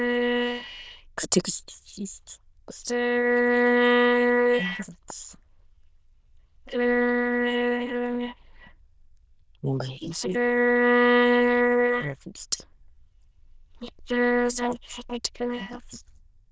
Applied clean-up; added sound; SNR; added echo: neural diffusion model UNIVERSE++.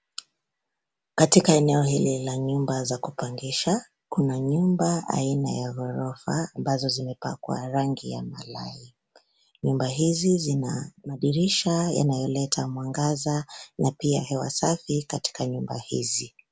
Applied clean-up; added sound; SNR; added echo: none; none; none; none.